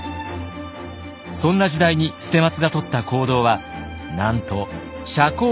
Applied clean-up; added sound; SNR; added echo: none; none; none; none.